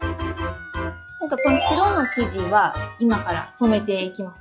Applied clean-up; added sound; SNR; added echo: classical method log-MMSE.